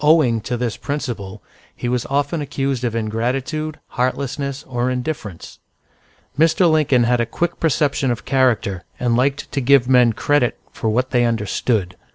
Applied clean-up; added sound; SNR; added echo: none; none; none; none.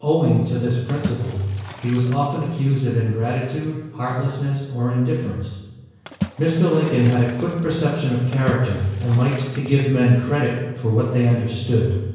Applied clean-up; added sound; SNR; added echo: none; Water / Splash, splatter; 13 dB; reverberation time 1.0 s.